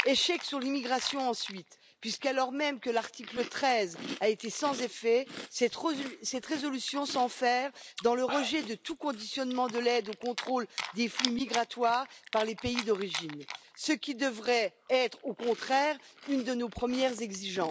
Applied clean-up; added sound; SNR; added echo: none; Chewing, mastication; 12 dB; none.